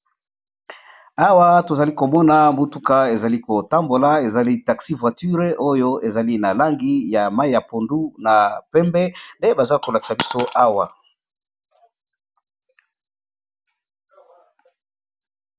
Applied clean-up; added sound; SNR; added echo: none; Coin (dropping); 11 dB; none.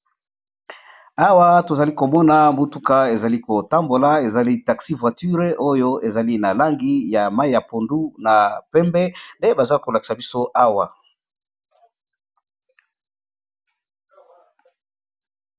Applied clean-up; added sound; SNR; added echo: none; none; none; none.